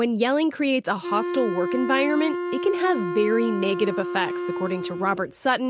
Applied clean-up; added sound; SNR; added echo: none; Wind instrument, woodwind instrument; 5 dB; none.